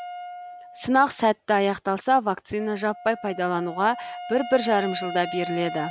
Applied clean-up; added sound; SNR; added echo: none; Wind instrument, woodwind instrument; 12 dB; none.